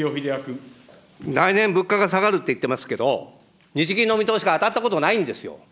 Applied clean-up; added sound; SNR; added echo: none; none; none; none.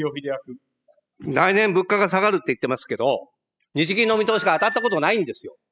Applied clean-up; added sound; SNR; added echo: classical method spectral subtraction.